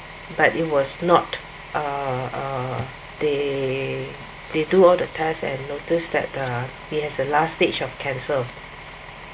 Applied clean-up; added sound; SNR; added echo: none; Bus; 18 dB; none.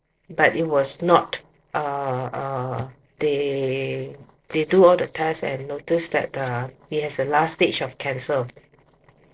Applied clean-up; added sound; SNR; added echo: neural separator model SepFormer DNS4.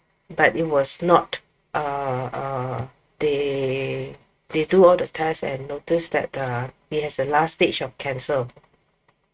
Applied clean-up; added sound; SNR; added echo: neural mask model RNNoise.